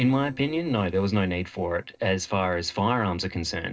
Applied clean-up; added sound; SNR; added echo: neural separator model SepFormer DNS4.